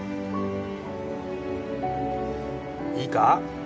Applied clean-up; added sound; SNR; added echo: none; none; none; none.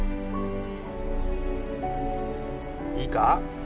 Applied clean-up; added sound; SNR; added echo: none; Purr; 2 dB; none.